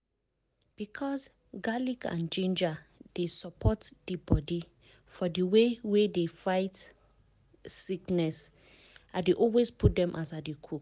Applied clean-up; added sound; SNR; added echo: none; none; none; none.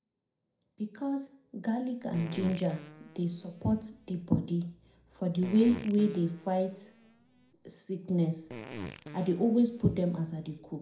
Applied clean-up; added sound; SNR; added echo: none; Fart; 15 dB; reverberation time 0.4 s.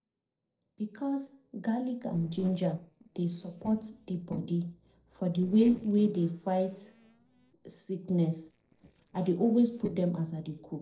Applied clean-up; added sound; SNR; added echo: neural separator model SepFormer DNS4.